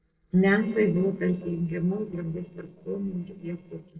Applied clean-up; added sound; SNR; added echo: neural separator model SepFormer DNS4.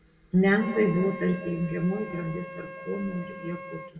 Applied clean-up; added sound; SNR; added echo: none; Wind instrument, woodwind instrument; 13 dB; reverberation time 1.6 s.